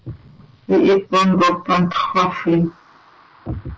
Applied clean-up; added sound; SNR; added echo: neural mask model Resemble Enhance denoiser.